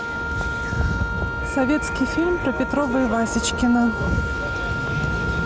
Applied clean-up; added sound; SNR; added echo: none; Wind instrument, woodwind instrument; 5 dB; none.